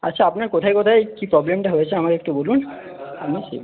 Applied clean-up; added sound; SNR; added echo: none; none; none; none.